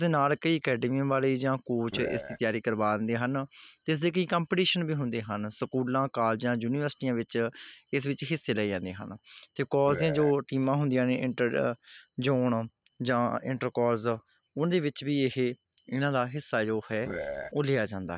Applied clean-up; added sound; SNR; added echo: neural mask model RNNoise.